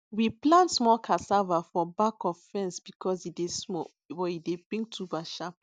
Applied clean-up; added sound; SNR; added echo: none; none; none; none.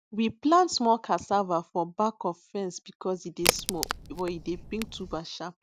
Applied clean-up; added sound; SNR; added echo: none; Crack; 3 dB; none.